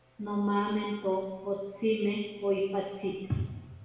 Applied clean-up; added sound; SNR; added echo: none; none; none; reverberation time 1.1 s.